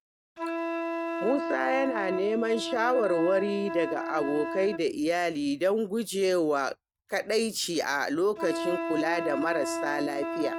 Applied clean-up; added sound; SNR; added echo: neural mask model RNNoise.